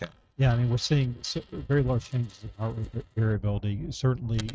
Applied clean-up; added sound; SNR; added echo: neural mask model RNNoise.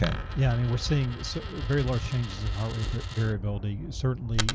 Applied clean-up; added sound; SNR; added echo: none; Coin (dropping) + Thunder; 5 dB; none.